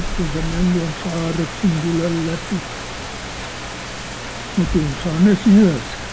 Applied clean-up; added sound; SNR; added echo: none; Rain; 8 dB; none.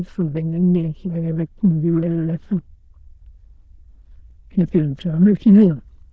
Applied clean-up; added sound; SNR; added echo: neural diffusion model UNIVERSE++.